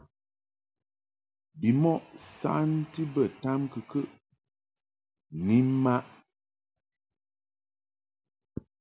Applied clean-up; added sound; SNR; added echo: none; none; none; none.